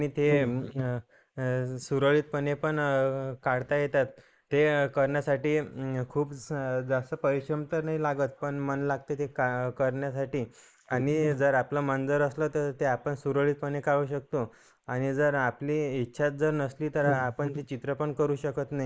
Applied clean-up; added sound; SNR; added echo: neural mask model Resemble Enhance denoiser.